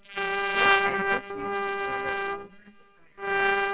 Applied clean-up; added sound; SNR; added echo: neural separator model SepFormer WHAMR!.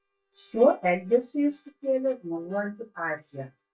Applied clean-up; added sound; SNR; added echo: neural mask model DeepFilterNet 3.